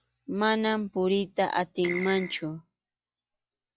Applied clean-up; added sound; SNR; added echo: classical method log-MMSE.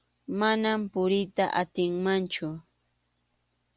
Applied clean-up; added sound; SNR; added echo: none; none; none; none.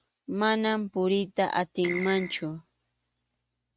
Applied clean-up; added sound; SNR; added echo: neural mask model RNNoise.